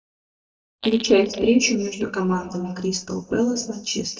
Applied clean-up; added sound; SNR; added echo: neural mask model DeepFilterNet 3.